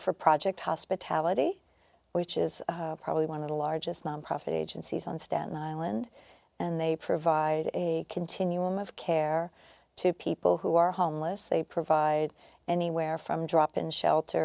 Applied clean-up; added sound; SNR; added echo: none; none; none; none.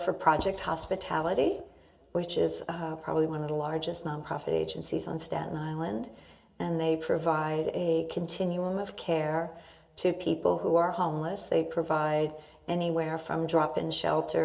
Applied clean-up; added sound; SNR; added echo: none; Writing; 15 dB; reverberation time 0.9 s.